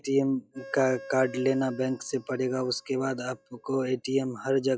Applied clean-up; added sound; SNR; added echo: classical method log-MMSE.